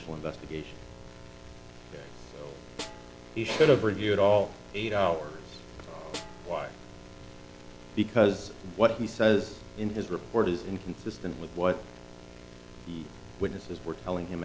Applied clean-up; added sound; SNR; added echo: none; Wind + Snare drum; 20 dB; none.